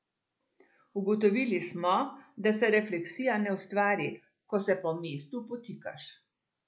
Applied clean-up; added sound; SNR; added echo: none; none; none; none.